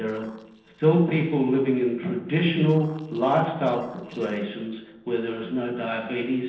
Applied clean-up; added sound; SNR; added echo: neural separator model SepFormer DNS4.